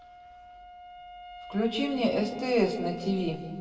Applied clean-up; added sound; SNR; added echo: none; Wind instrument, woodwind instrument; 14 dB; reverberation time 1.6 s.